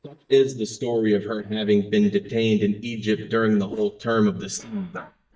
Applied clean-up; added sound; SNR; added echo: neural mask model DeepFilterNet 3.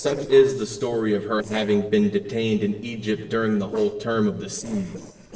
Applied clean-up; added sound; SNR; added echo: neural separator model SepFormer DNS4.